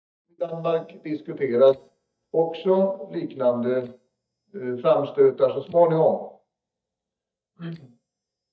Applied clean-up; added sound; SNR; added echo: neural mask model DeepFilterNet 3.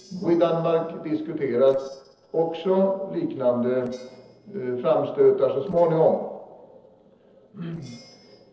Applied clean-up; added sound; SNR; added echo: neural separator model SepFormer DNS4.